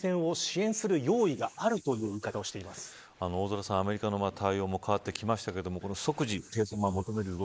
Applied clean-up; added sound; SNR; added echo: neural mask model Resemble Enhance denoiser.